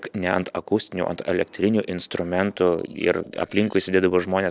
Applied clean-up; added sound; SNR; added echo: neural separator model SepFormer DNS4.